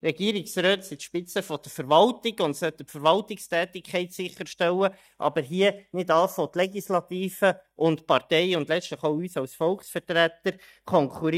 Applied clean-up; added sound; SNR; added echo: neural mask model DeepFilterNet 3.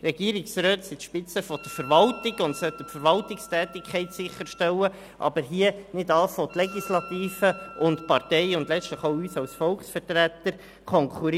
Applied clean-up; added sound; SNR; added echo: none; Wind instrument, woodwind instrument; 18 dB; none.